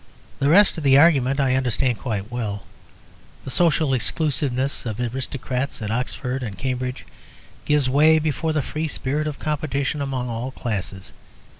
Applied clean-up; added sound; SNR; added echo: none; none; none; none.